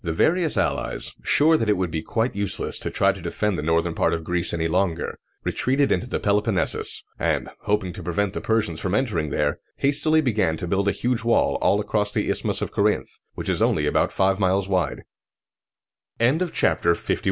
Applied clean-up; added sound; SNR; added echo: none; none; none; none.